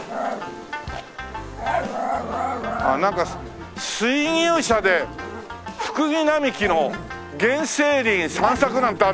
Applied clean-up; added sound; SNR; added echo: none; Growling; 8 dB; none.